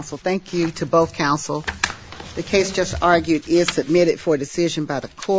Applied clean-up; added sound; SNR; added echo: none; none; none; none.